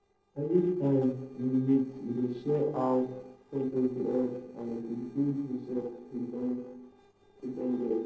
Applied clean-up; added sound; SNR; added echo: neural separator model SepFormer DNS4.